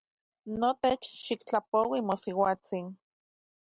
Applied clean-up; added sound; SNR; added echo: none; none; none; none.